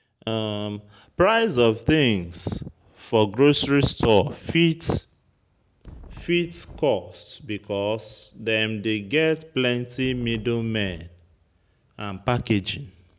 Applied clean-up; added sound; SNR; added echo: none; Wind; 18 dB; none.